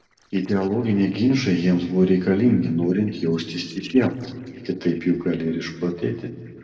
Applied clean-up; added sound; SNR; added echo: neural separator model SepFormer DNS4.